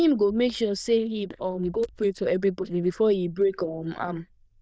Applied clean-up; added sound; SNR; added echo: neural diffusion model UNIVERSE++.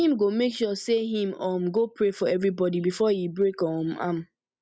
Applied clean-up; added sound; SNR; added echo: none; none; none; none.